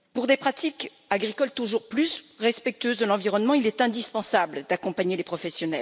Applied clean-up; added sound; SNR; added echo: none; none; none; none.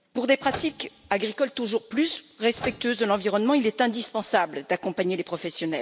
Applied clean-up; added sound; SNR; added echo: none; Microwave oven; 14 dB; none.